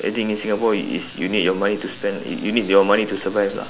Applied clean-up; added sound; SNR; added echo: none; none; none; none.